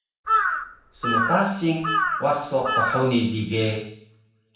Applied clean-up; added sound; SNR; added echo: none; Bird vocalization, bird call, bird song / Crow; 0 dB; reverberation time 0.6 s.